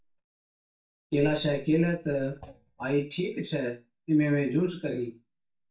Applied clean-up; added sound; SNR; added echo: neural mask model DeepFilterNet 3.